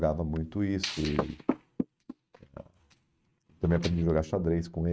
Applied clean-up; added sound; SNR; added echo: neural mask model RNNoise.